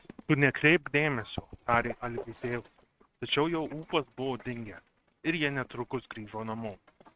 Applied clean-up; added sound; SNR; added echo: neural mask model RNNoise.